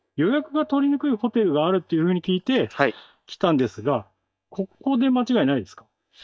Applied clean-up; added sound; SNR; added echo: neural mask model DeepFilterNet 3.